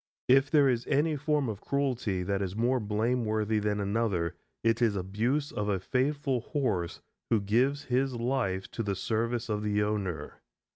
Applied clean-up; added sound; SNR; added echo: none; none; none; none.